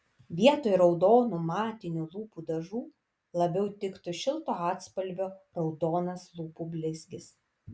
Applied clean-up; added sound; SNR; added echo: none; none; none; none.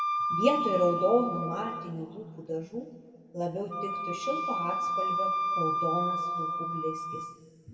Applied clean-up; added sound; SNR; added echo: none; Wind instrument, woodwind instrument; 0 dB; reverberation time 1.8 s.